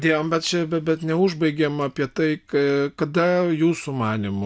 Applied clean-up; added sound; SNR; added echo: none; none; none; none.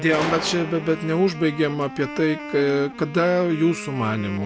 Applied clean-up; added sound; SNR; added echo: none; Gunshot, gunfire + Wind instrument, woodwind instrument; 11 dB; none.